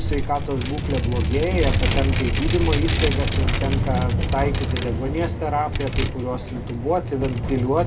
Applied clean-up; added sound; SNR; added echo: none; Vehicle; -3 dB; reverberation time 0.2 s.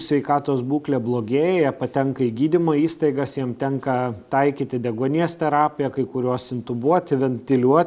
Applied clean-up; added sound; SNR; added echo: none; none; none; none.